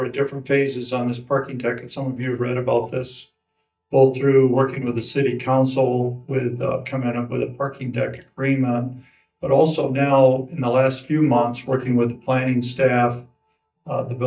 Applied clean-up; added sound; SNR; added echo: neural mask model DeepFilterNet 3.